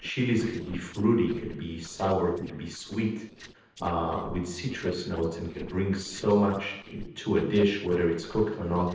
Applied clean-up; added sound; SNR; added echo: neural separator model SepFormer DNS4.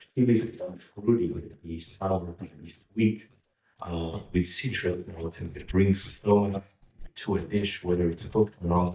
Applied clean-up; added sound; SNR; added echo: neural mask model DeepFilterNet 3.